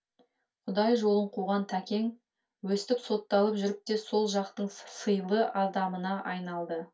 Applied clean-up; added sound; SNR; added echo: none; none; none; reverberation time 0.2 s.